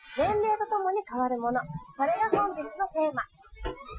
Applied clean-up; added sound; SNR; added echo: classical method Wiener filter.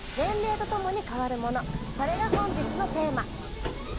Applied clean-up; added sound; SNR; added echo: none; Subway, metro, underground; 3 dB; none.